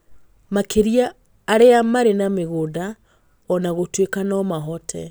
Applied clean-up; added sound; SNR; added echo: none; none; none; none.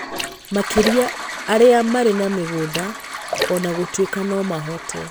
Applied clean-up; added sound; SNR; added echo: none; Toilet flush + Splash, splatter; 8 dB; none.